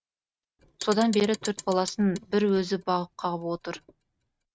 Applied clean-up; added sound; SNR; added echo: neural mask model RNNoise.